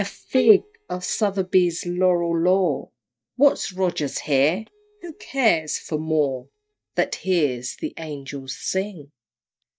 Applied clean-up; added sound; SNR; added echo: neural mask model DeepFilterNet 3.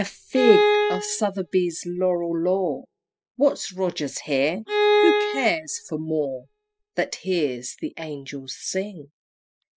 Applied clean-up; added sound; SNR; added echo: classical method spectral subtraction.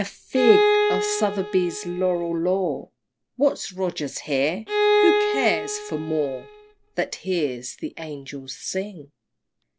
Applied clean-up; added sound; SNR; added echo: none; Bowed string instrument; -1 dB; none.